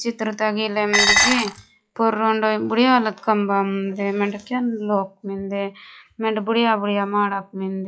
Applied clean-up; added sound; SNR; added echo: classical method log-MMSE.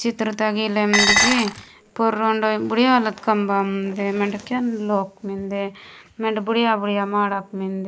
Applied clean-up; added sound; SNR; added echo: none; Dishes, pots, and pans; -2 dB; none.